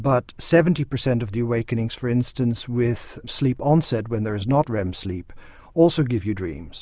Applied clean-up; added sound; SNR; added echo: none; none; none; none.